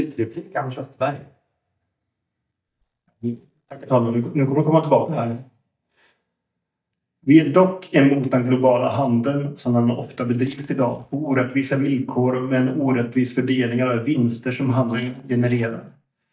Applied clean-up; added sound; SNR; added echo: neural mask model DeepFilterNet 3.